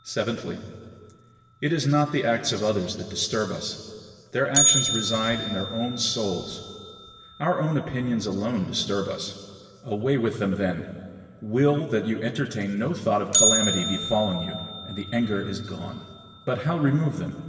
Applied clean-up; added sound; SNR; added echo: none; Bell; 5 dB; reverberation time 1.9 s.